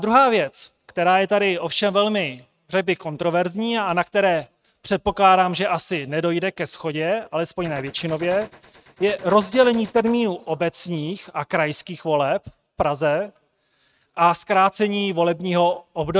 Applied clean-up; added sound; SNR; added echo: neural mask model RNNoise.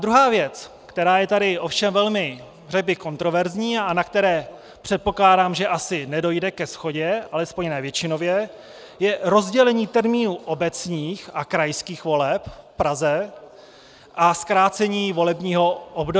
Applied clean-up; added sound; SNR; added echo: none; none; none; none.